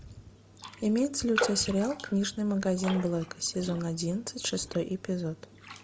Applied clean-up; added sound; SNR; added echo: none; Raindrop; 10 dB; none.